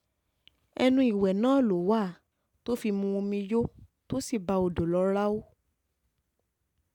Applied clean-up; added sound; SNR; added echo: none; none; none; none.